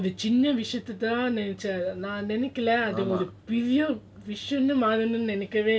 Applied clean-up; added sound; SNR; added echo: none; none; none; none.